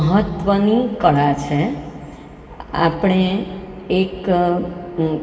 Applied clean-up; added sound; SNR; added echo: none; none; none; reverberation time 2.6 s.